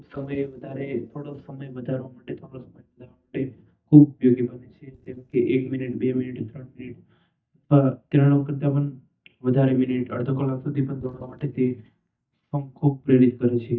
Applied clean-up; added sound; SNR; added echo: neural mask model DeepFilterNet 3.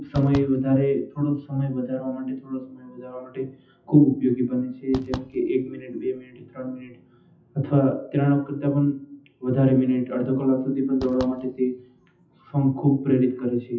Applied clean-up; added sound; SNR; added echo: classical method WPE with log-MMSE.